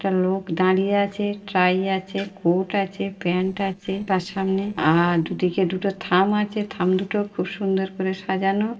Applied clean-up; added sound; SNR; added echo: neural separator model SepFormer DNS4.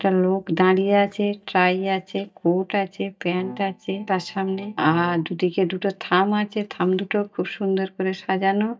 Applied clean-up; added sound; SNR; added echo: neural mask model DeepFilterNet 3.